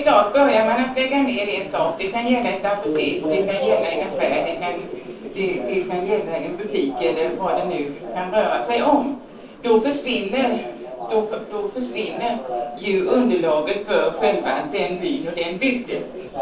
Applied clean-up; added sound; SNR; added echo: neural separator model SepFormer DNS4.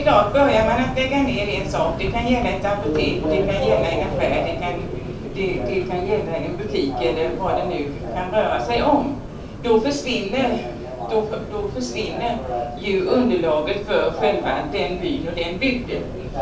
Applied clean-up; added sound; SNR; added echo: none; Subway, metro, underground; 5 dB; reverberation time 0.3 s.